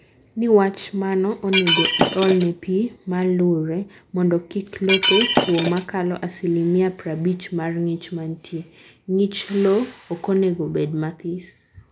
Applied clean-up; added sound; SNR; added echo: none; Shatter; -2 dB; none.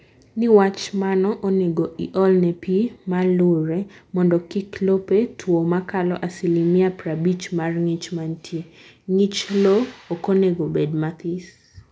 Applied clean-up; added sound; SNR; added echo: none; none; none; none.